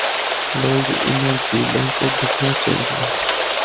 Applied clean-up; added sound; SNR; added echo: none; Rain; -3 dB; none.